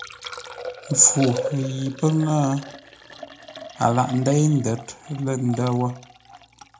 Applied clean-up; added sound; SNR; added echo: none; Liquid; 13 dB; reverberation time 0.3 s.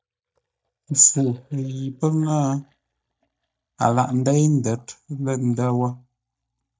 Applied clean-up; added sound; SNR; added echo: neural mask model DeepFilterNet 3.